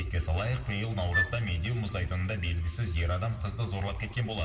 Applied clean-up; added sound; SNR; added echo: none; Wind instrument, woodwind instrument; 3 dB; reverberation time 1.8 s.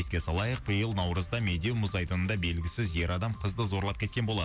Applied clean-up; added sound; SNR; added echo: none; none; none; none.